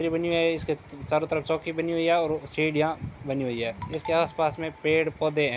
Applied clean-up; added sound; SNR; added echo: none; none; none; none.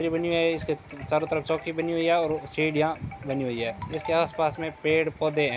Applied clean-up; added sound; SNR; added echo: none; Wind chime; 18 dB; none.